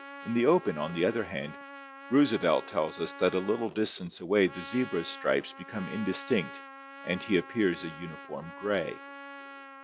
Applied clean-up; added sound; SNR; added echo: none; Trumpet; 15 dB; none.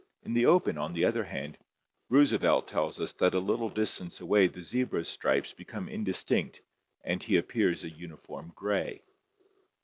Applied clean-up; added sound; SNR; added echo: none; none; none; none.